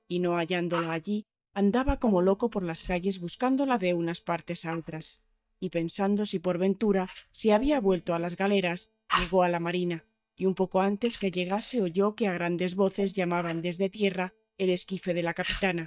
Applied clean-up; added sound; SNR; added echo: neural mask model DeepFilterNet 3.